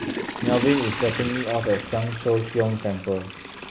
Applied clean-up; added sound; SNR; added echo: none; Toilet flush / Water; 6 dB; none.